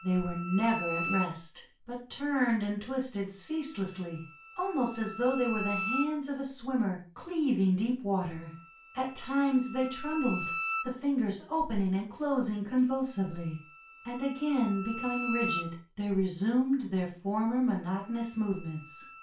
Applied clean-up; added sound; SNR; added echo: none; Bowed string instrument; 11 dB; reverberation time 0.3 s.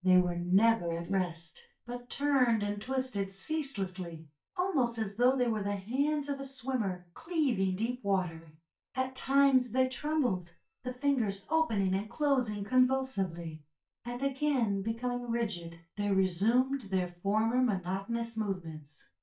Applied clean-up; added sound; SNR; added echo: neural mask model DeepFilterNet 3.